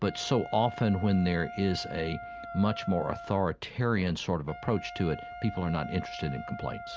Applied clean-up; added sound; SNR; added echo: none; Wind instrument, woodwind instrument; 13 dB; none.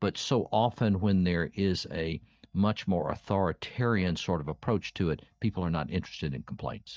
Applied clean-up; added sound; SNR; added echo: neural mask model DeepFilterNet 3.